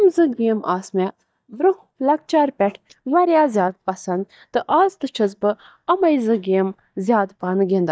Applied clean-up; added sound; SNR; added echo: neural mask model DeepFilterNet 3.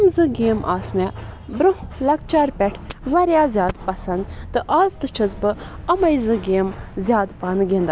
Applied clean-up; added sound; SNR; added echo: none; none; none; none.